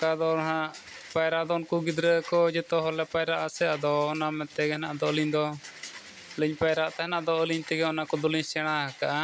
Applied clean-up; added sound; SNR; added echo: none; none; none; none.